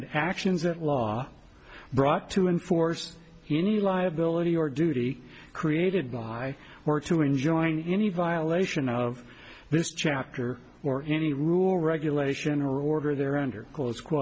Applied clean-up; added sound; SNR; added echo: none; none; none; none.